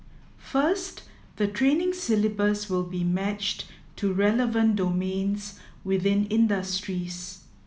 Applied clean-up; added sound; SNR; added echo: none; none; none; none.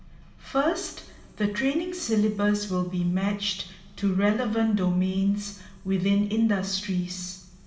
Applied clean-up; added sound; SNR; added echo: none; none; none; reverberation time 2.0 s.